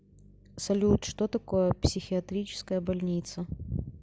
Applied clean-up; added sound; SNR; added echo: none; none; none; none.